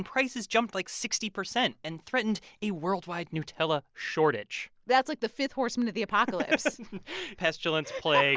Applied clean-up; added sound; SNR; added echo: none; none; none; none.